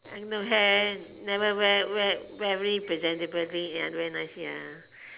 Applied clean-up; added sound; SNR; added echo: none; none; none; none.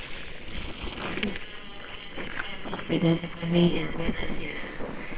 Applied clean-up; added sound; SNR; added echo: neural separator model SepFormer WHAMR!.